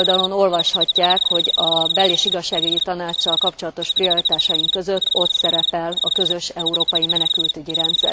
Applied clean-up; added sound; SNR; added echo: none; Cricket; -3 dB; none.